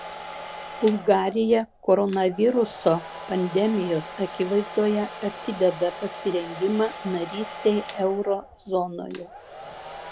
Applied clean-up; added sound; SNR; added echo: none; Domestic sounds, home sounds; 14 dB; none.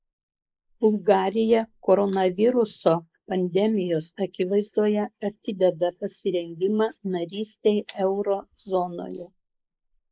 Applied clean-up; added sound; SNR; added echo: neural mask model Resemble Enhance denoiser.